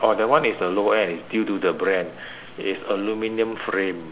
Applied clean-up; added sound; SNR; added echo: none; none; none; none.